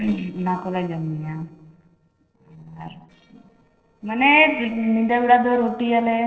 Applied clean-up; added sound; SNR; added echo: neural separator model SepFormer DNS4.